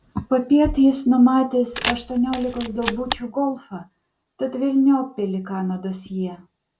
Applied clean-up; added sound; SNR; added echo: none; Camera; 5 dB; none.